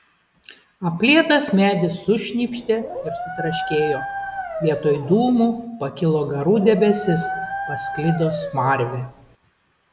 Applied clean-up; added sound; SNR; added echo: none; Dog; 9 dB; none.